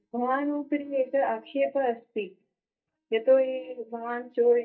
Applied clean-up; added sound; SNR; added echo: neural mask model DeepFilterNet 3.